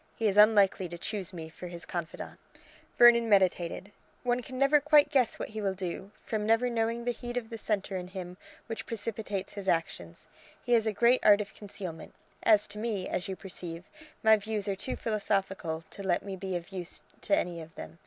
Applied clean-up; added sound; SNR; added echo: none; none; none; none.